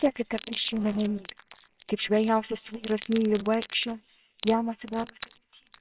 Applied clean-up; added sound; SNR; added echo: neural separator model SepFormer WHAMR!.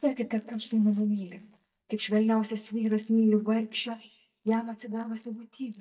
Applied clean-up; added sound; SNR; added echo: neural mask model DeepFilterNet 3.